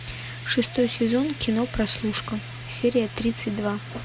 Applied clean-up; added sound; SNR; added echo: none; Fire; 16 dB; none.